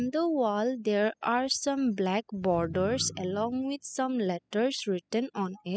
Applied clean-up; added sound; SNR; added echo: classical method spectral subtraction.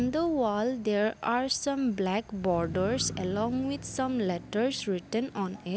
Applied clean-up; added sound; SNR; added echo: none; Motor vehicle (road); 14 dB; none.